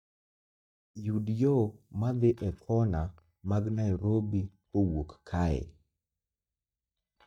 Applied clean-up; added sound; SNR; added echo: neural mask model DeepFilterNet 3.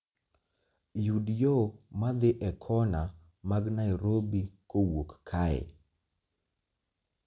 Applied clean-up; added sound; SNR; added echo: none; none; none; none.